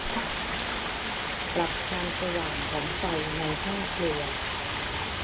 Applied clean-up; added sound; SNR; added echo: none; Toilet flush + Stream; -5 dB; none.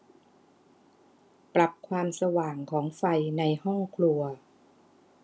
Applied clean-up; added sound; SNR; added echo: none; none; none; none.